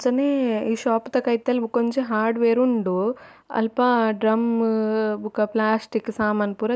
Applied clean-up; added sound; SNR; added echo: none; none; none; none.